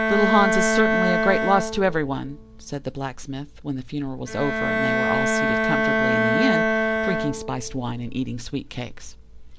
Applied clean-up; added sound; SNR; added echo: none; Bowed string instrument; -1 dB; none.